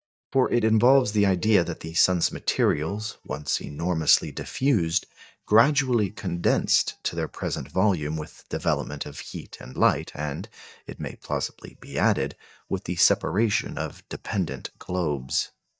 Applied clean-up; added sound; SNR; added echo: neural mask model DeepFilterNet 3.